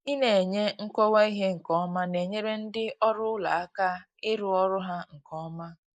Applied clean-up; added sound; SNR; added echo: neural mask model Resemble Enhance denoiser.